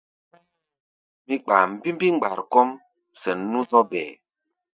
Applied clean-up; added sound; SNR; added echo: neural mask model DeepFilterNet 3.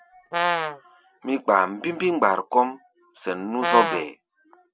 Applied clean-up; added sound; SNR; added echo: none; Brass instrument; 1 dB; none.